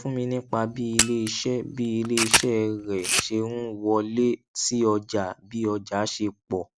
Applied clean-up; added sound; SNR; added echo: none; Camera; 0 dB; none.